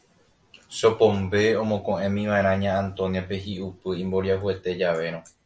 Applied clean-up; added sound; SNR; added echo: none; none; none; none.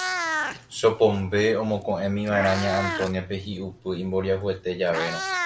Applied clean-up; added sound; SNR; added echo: none; Meow; 7 dB; none.